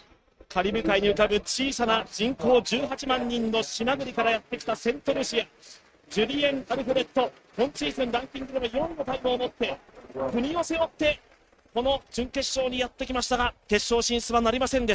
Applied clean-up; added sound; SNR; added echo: neural mask model RNNoise.